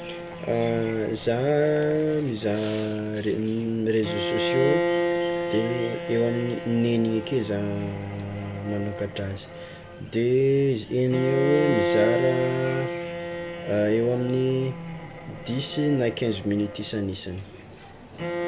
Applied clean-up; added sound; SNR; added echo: none; Bowed string instrument; 5 dB; none.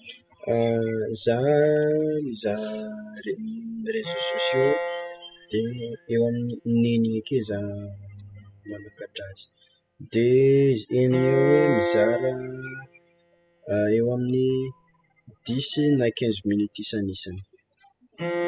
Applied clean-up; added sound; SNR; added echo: classical method spectral subtraction.